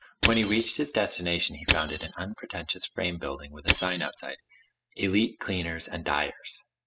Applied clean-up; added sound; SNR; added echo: classical method spectral subtraction.